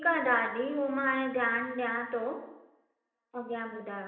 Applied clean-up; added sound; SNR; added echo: none; none; none; reverberation time 0.9 s.